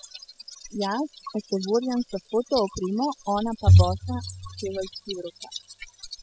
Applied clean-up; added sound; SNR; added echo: classical method spectral subtraction.